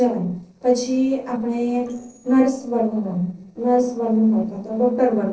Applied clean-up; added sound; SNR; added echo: neural separator model SepFormer DNS4.